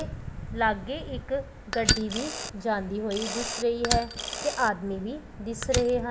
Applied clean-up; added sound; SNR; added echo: none; Fire + Mechanisms; 4 dB; none.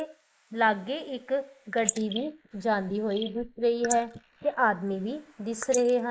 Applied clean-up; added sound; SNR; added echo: neural mask model Resemble Enhance denoiser.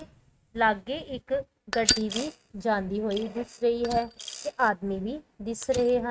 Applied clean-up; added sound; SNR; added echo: neural mask model RNNoise.